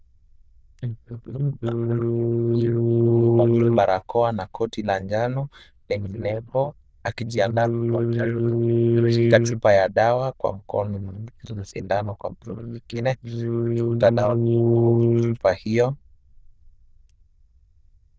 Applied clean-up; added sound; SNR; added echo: neural diffusion model UNIVERSE++.